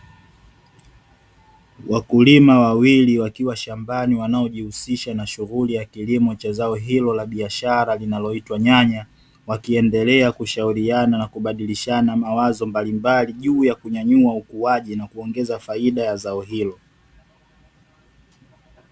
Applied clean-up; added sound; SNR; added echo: none; none; none; none.